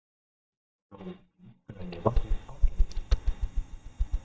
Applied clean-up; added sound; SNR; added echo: neural mask model DeepFilterNet 3.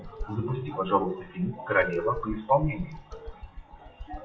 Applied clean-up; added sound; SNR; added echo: classical method WPE with log-MMSE.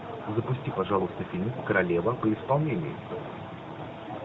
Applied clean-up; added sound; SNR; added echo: none; none; none; none.